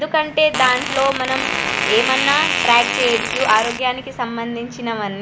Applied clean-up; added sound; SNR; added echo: none; Fart; 3 dB; none.